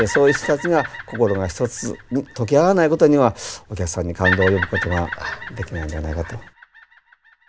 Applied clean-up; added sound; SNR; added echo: none; Bird vocalization, bird call, bird song; 10 dB; none.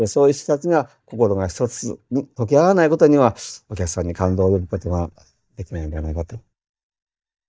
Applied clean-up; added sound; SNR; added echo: neural mask model DeepFilterNet 3.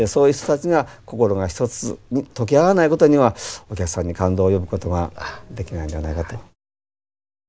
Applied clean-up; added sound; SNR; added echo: none; none; none; none.